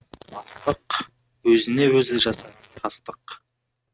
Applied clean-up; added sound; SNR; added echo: neural mask model RNNoise.